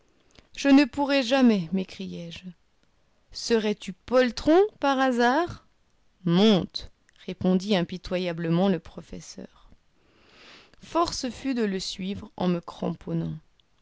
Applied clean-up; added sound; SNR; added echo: none; none; none; none.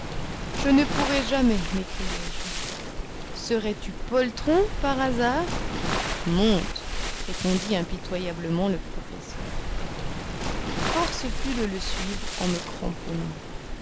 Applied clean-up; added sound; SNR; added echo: none; Waves, surf; 2 dB; none.